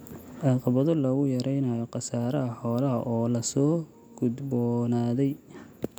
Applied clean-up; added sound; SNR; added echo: none; none; none; none.